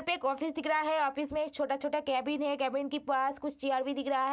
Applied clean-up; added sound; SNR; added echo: none; none; none; none.